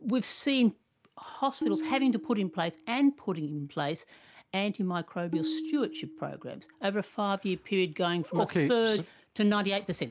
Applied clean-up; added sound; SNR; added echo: none; Tabla; 9 dB; none.